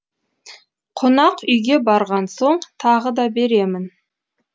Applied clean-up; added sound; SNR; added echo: none; none; none; none.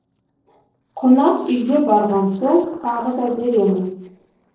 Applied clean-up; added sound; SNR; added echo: neural separator model SepFormer DNS4.